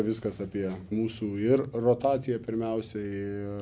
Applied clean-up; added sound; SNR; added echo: none; none; none; none.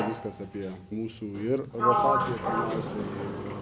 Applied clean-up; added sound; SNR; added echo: none; Sliding door; -2 dB; none.